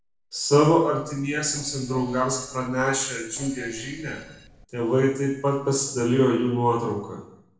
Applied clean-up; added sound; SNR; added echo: neural separator model SepFormer DNS4.